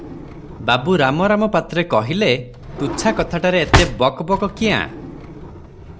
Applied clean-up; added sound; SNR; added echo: none; Drawer open or close; 7 dB; none.